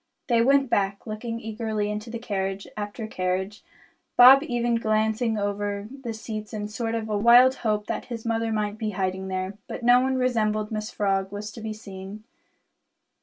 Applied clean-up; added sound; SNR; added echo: none; none; none; reverberation time 0.1 s.